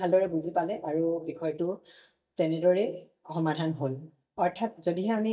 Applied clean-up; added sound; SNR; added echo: neural mask model DeepFilterNet 3.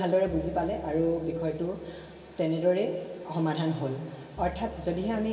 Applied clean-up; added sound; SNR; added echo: none; Bowed string instrument; 18 dB; reverberation time 2.6 s.